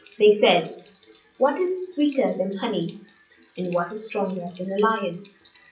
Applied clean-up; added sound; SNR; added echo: classical method WPE with log-MMSE.